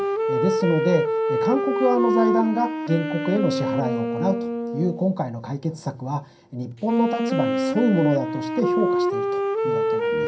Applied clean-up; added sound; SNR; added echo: none; Wind instrument, woodwind instrument; 0 dB; reverberation time 0.3 s.